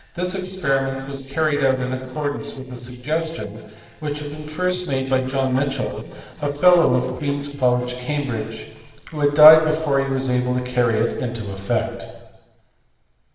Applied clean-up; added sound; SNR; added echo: neural separator model SepFormer DNS4.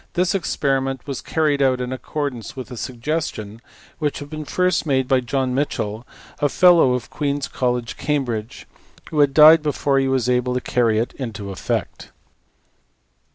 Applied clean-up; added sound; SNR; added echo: none; none; none; none.